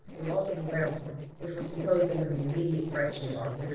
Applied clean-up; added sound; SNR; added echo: neural separator model SepFormer DNS4.